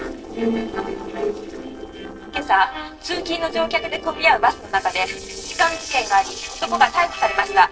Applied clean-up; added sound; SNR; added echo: neural separator model SepFormer DNS4.